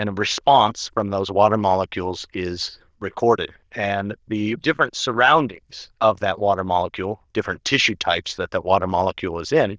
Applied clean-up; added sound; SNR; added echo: neural diffusion model UNIVERSE++.